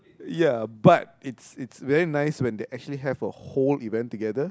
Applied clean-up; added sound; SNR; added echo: none; none; none; none.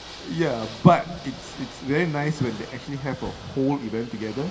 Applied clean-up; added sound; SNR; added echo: none; Ocean / Boat, Water vehicle; 16 dB; reverberation time 1.4 s.